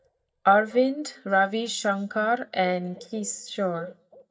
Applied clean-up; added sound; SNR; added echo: neural mask model DeepFilterNet 3.